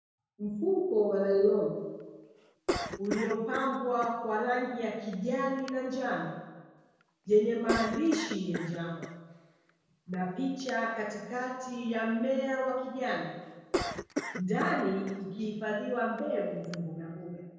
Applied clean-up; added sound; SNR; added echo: none; Cough; 8 dB; reverberation time 1.2 s.